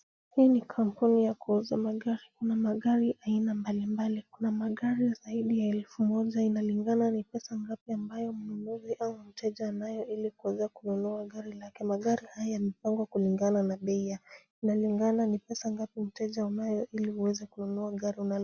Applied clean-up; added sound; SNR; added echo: none; none; none; none.